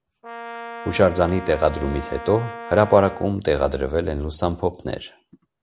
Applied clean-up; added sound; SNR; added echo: none; Brass instrument; 13 dB; none.